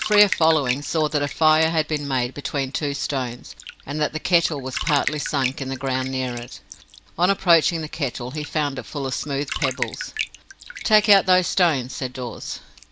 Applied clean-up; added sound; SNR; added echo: none; Bathtub (filling or washing); 11 dB; none.